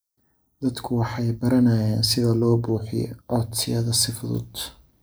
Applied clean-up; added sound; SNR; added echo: neural mask model Resemble Enhance denoiser.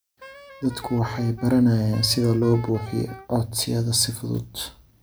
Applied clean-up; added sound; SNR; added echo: none; Wind instrument, woodwind instrument; 19 dB; none.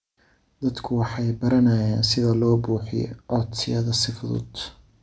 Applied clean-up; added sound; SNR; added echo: none; none; none; none.